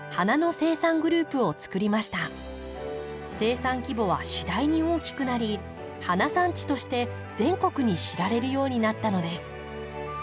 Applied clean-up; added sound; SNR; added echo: none; none; none; none.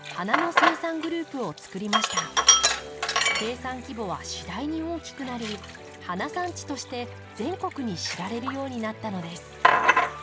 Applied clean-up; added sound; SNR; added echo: none; Sink (filling or washing); -5 dB; none.